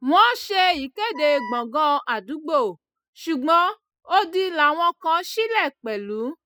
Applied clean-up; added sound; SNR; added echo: classical method spectral subtraction.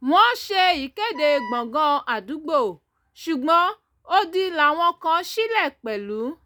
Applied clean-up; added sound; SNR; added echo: none; Wind instrument, woodwind instrument; 13 dB; none.